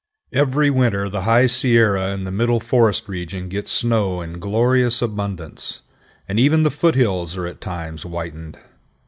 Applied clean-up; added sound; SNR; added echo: none; none; none; none.